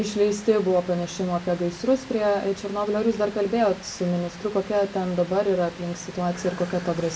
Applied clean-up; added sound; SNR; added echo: none; Rain; 19 dB; none.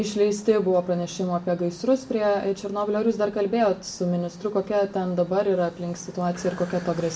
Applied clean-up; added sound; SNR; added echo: none; none; none; none.